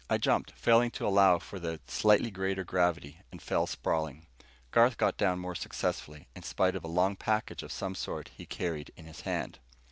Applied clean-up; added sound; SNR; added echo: none; none; none; none.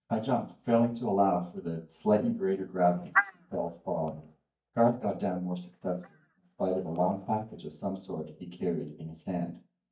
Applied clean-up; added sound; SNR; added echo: neural mask model DeepFilterNet 3.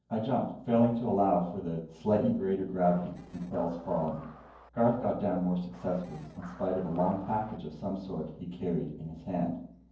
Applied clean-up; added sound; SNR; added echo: neural separator model SepFormer DNS4.